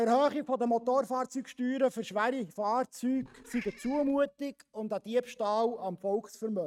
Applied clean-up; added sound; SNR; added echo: neural mask model RNNoise.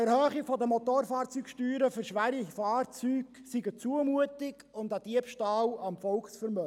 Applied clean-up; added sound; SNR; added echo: none; none; none; none.